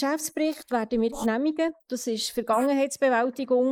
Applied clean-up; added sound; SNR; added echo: neural mask model Resemble Enhance denoiser.